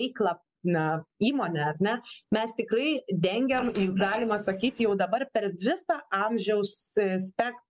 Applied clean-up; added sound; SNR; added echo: neural mask model Resemble Enhance denoiser.